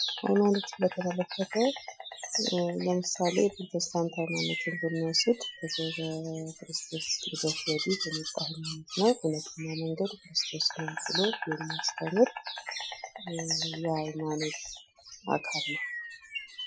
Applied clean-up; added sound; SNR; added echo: classical method Wiener filter.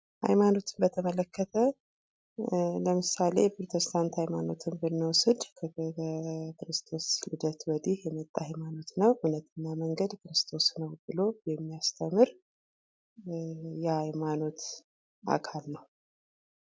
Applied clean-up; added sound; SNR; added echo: none; none; none; none.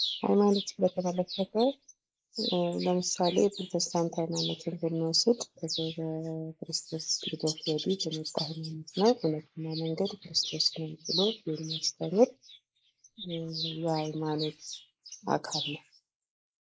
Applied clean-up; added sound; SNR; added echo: neural mask model Resemble Enhance denoiser.